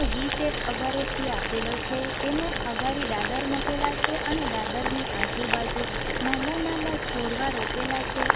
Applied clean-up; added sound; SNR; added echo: none; Boiling; -3 dB; none.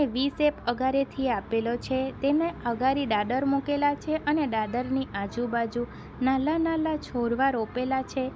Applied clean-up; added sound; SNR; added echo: none; none; none; none.